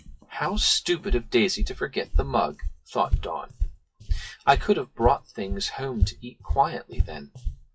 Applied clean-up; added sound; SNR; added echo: classical method WPE with log-MMSE.